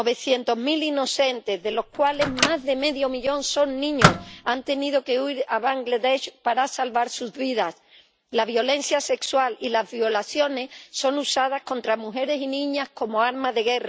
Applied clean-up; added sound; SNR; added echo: none; Microwave oven; 3 dB; none.